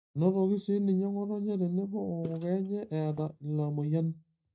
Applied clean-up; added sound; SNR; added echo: neural mask model DeepFilterNet 3.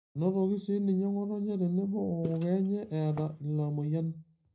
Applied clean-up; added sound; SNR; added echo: none; Walk, footsteps; 17 dB; reverberation time 0.4 s.